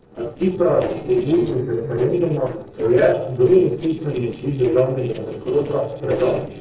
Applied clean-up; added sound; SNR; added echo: neural separator model SepFormer DNS4.